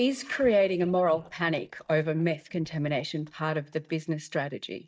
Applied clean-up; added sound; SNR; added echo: neural mask model DeepFilterNet 3.